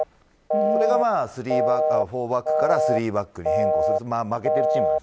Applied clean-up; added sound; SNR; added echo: none; Telephone; -4 dB; none.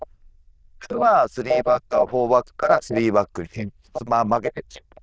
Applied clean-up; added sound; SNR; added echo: neural diffusion model UNIVERSE++.